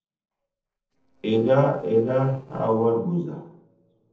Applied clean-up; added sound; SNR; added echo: neural separator model SepFormer DNS4.